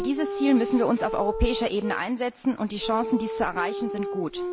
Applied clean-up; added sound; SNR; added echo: none; Wind instrument, woodwind instrument; 7 dB; none.